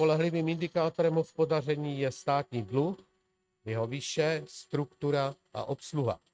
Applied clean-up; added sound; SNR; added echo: neural mask model RNNoise.